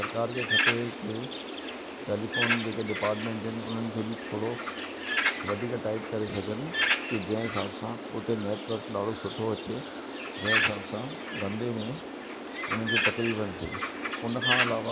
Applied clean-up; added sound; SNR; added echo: none; Bird; -2 dB; none.